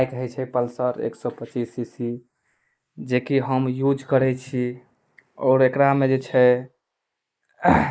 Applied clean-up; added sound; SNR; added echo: neural mask model Resemble Enhance denoiser.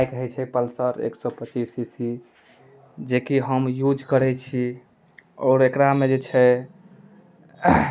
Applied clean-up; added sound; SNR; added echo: none; none; none; none.